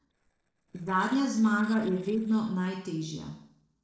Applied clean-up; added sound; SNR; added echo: neural separator model SepFormer DNS4.